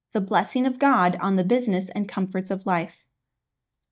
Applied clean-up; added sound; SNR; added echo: neural mask model DeepFilterNet 3.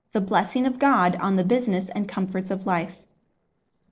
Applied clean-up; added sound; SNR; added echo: neural separator model SepFormer DNS4.